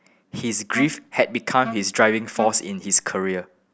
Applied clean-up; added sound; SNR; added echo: none; Wind instrument, woodwind instrument; 12 dB; none.